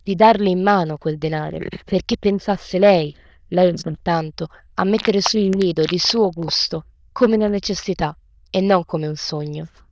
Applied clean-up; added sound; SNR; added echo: neural diffusion model UNIVERSE++.